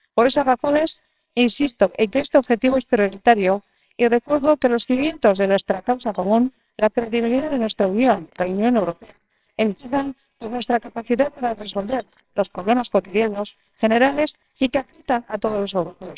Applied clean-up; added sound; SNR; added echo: neural separator model SepFormer WHAMR!.